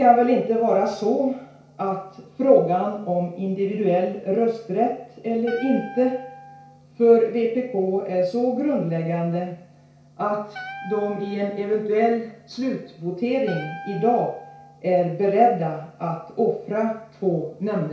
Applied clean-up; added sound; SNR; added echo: none; Wind instrument, woodwind instrument; 17 dB; reverberation time 0.6 s.